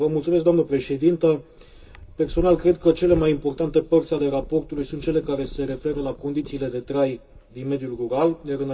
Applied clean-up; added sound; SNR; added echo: none; Purr; 17 dB; reverberation time 0.2 s.